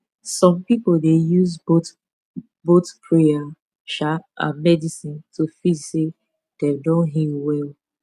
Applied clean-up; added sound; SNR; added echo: none; none; none; none.